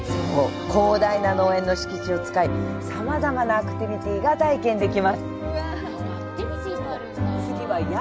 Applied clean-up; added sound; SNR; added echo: none; none; none; none.